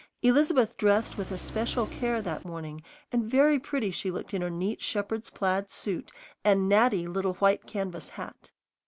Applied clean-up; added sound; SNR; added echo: none; Engine; 13 dB; none.